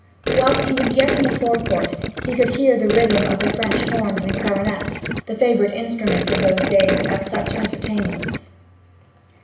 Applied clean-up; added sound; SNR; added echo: none; Gurgling; 2 dB; reverberation time 0.8 s.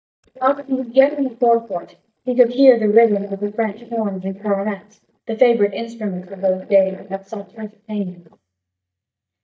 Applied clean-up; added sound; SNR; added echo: neural mask model DeepFilterNet 3.